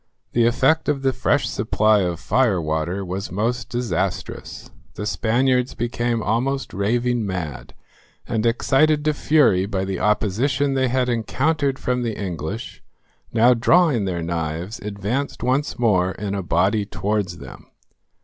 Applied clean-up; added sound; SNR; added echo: none; none; none; none.